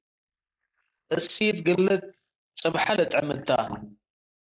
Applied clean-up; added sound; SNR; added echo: neural mask model Resemble Enhance denoiser.